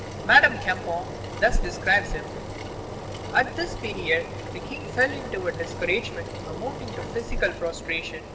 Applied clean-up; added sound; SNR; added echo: none; Engine; 8 dB; reverberation time 1.9 s.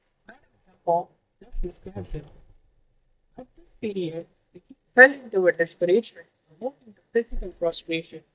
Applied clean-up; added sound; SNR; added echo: neural mask model DeepFilterNet 3.